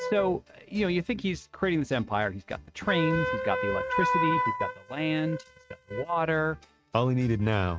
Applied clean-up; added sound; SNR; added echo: neural mask model RNNoise.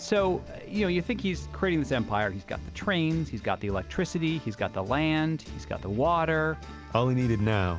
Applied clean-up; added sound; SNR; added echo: none; none; none; none.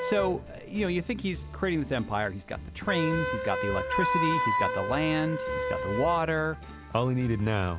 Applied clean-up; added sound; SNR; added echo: none; Wind instrument, woodwind instrument; 3 dB; none.